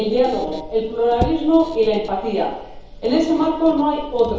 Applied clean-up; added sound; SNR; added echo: none; Squeak; 13 dB; reverberation time 2.2 s.